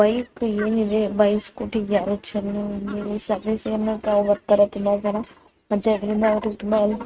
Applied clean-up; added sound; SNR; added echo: neural mask model RNNoise.